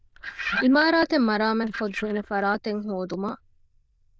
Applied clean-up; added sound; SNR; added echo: neural diffusion model UNIVERSE++.